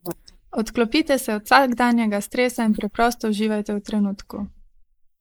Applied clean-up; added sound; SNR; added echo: neural mask model Resemble Enhance denoiser.